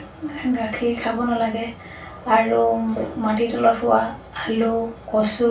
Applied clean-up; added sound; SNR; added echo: none; none; none; reverberation time 0.2 s.